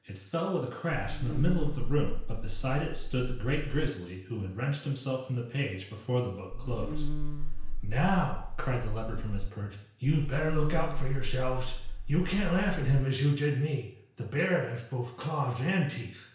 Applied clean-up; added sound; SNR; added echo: none; Buzz; -2 dB; reverberation time 0.5 s.